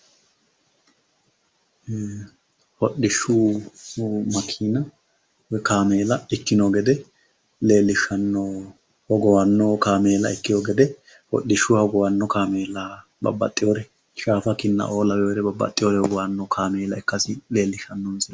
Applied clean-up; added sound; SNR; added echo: none; none; none; none.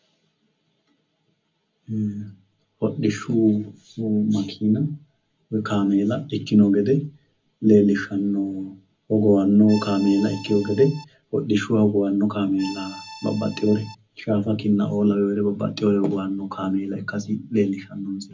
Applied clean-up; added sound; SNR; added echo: none; Accordion; 17 dB; reverberation time 0.4 s.